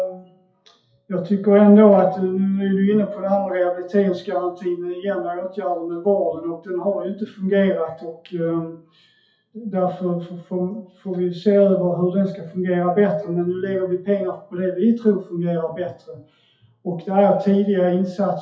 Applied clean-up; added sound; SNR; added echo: classical method WPE with log-MMSE.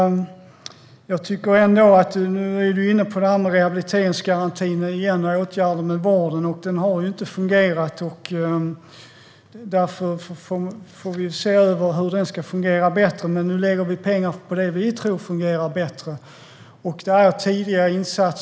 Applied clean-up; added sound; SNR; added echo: none; none; none; none.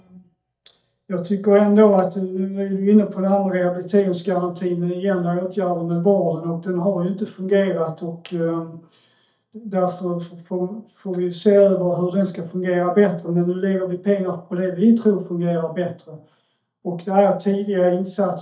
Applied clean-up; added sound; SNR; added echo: neural mask model DeepFilterNet 3.